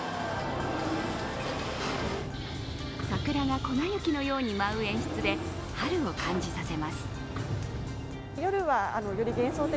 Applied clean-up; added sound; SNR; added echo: none; Sliding door; 5 dB; none.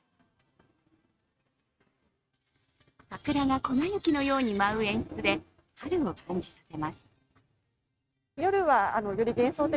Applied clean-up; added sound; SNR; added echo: neural mask model RNNoise.